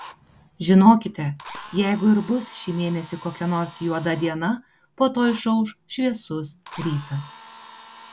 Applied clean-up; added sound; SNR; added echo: none; Drill; 20 dB; none.